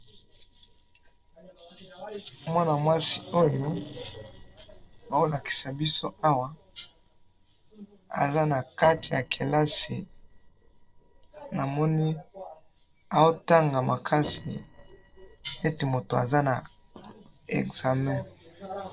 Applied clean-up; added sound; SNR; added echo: neural separator model SepFormer DNS4.